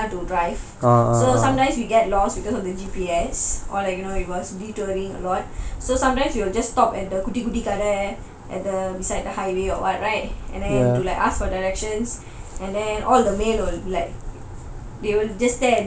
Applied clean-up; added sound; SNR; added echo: none; none; none; none.